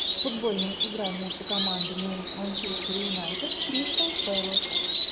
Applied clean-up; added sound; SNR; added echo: none; Insect; -4 dB; none.